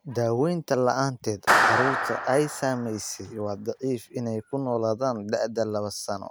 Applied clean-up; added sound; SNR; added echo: none; Clapping; 1 dB; none.